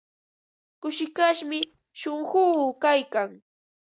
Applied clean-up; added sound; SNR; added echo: neural mask model DeepFilterNet 3.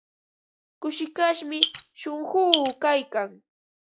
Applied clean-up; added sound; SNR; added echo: classical method log-MMSE.